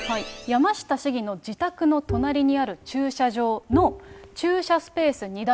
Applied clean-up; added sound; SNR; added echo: none; Bowed string instrument; 12 dB; none.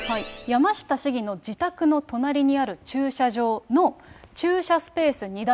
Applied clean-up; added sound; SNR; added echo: none; none; none; none.